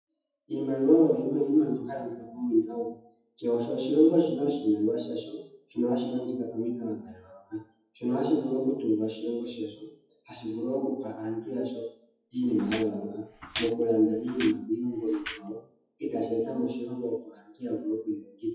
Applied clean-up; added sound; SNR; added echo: classical method WPE with log-MMSE.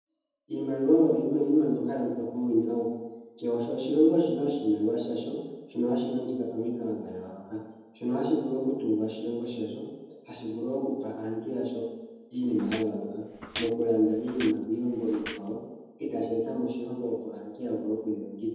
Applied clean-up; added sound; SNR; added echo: none; Walk, footsteps; 15 dB; reverberation time 1.1 s.